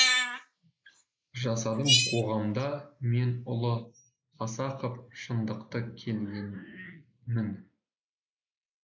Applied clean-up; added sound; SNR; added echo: neural mask model Resemble Enhance denoiser.